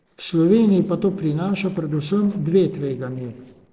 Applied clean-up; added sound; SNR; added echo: neural separator model SepFormer DNS4.